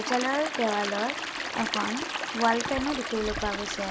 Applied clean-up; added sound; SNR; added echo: none; Stream; 3 dB; none.